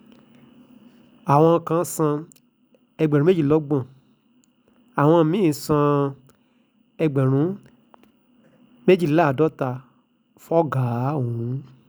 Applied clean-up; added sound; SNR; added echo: none; none; none; none.